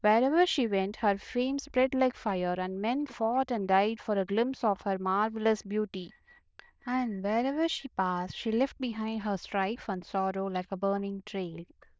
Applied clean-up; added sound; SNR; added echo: neural diffusion model UNIVERSE++.